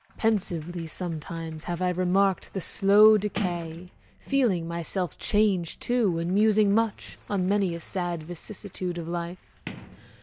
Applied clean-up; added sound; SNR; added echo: none; Sliding door; 18 dB; none.